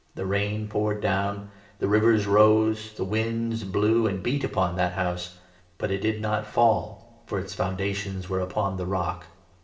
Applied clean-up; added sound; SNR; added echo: none; none; none; reverberation time 0.6 s.